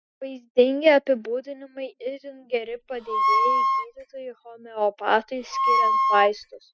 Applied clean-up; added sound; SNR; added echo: classical method spectral subtraction.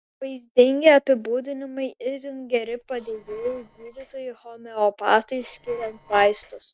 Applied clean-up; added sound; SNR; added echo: neural separator model SepFormer DNS4.